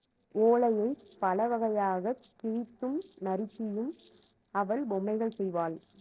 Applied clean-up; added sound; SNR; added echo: neural separator model SepFormer DNS4.